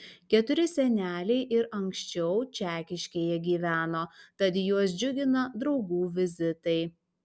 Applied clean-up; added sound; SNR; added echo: none; none; none; none.